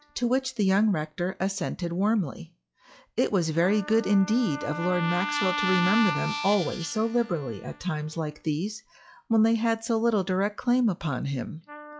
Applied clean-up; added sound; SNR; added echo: classical method log-MMSE.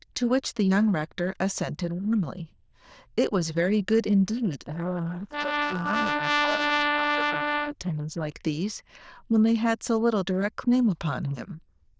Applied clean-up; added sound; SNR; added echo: neural diffusion model UNIVERSE++.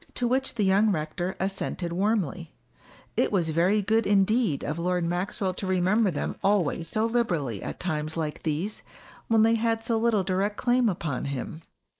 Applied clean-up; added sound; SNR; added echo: neural mask model Resemble Enhance denoiser.